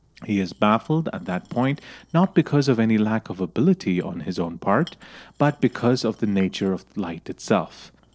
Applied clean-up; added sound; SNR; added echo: neural separator model SepFormer DNS4.